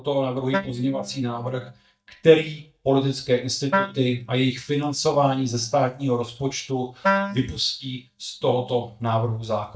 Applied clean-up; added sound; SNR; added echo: neural mask model DeepFilterNet 3.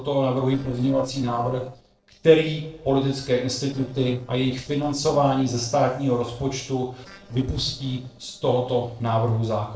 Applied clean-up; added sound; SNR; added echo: neural separator model SepFormer DNS4.